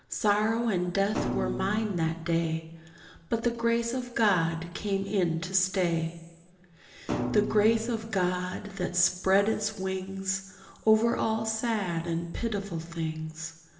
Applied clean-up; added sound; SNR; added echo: none; Thump, thud; 5 dB; reverberation time 1.5 s.